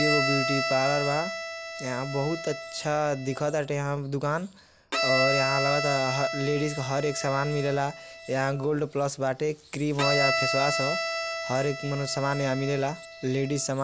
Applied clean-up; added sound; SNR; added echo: none; Bowed string instrument; 3 dB; none.